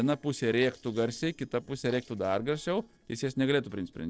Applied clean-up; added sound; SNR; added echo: neural separator model SepFormer DNS4.